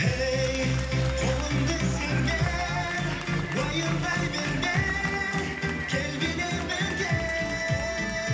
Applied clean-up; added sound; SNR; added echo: none; Applause; 13 dB; reverberation time 1.4 s.